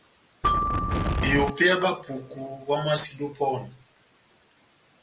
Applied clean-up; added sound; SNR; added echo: none; Glockenspiel + Wind; -1 dB; none.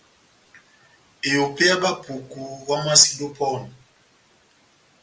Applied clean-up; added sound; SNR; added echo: none; none; none; none.